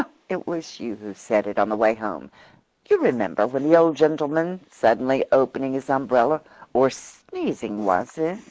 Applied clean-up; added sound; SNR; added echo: neural mask model Resemble Enhance denoiser.